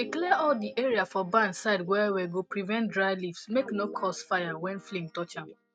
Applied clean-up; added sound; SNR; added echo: neural mask model RNNoise.